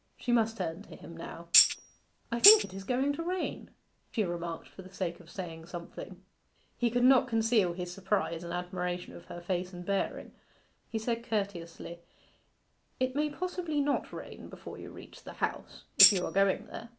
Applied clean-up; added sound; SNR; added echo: none; Tambourine; -5 dB; none.